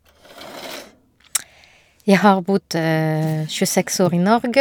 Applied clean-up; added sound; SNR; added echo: none; Drawer open or close; 20 dB; none.